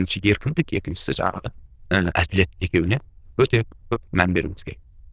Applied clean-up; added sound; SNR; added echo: neural diffusion model UNIVERSE++.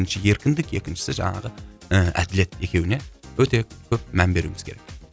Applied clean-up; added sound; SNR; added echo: none; none; none; none.